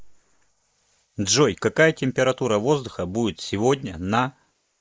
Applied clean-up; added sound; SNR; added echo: neural mask model Resemble Enhance denoiser.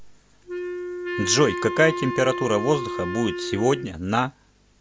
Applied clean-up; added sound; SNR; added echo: none; Wind instrument, woodwind instrument; 6 dB; none.